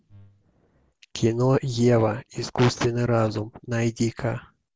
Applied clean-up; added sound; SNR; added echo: none; none; none; none.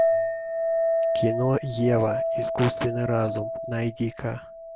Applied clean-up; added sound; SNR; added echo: none; Chink, clink; 0 dB; none.